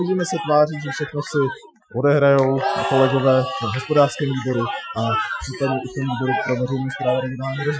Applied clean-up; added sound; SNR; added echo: classical method Wiener filter.